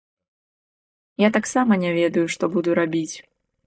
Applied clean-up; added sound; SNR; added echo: neural mask model DeepFilterNet 3.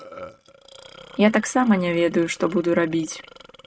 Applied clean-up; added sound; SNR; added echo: neural mask model RNNoise.